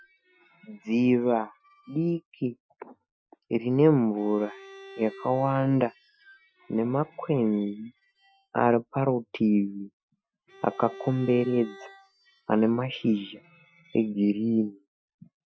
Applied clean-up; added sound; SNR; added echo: classical method Wiener filter.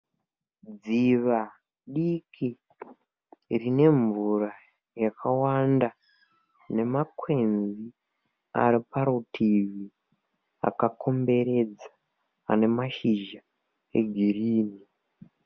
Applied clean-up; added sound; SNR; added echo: none; none; none; none.